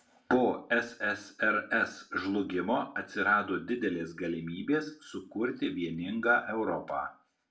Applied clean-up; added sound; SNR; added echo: none; none; none; reverberation time 0.3 s.